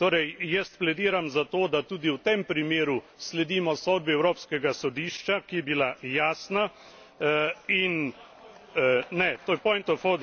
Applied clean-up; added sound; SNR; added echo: none; none; none; none.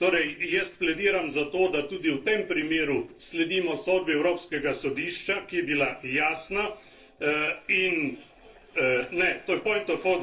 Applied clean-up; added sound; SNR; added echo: neural separator model SepFormer DNS4.